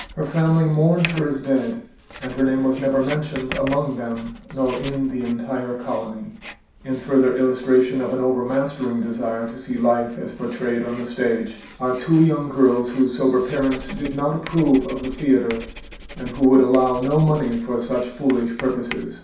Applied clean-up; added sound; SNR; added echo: none; Writing; 18 dB; reverberation time 0.6 s.